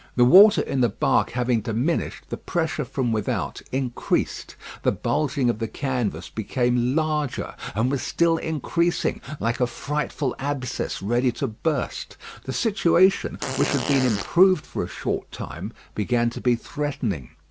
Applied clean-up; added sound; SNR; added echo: none; Fart; 8 dB; none.